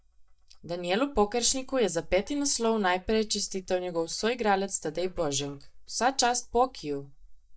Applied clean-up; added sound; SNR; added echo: neural mask model DeepFilterNet 3.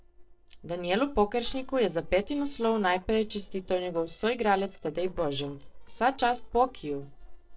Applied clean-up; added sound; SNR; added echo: neural separator model SepFormer DNS4.